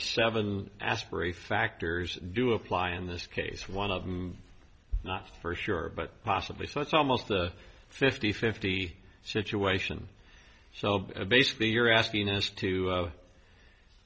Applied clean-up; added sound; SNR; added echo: none; none; none; none.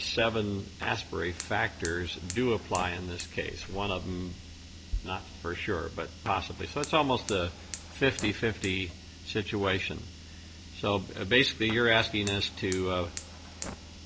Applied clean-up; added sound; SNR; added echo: none; Fire + Car; 13 dB; none.